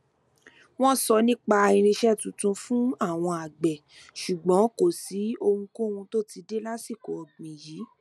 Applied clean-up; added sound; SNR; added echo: none; none; none; none.